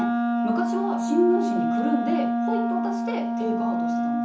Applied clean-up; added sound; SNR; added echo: none; Wind instrument, woodwind instrument; -4 dB; reverberation time 0.7 s.